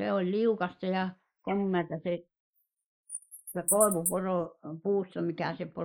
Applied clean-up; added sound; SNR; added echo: neural mask model Resemble Enhance denoiser.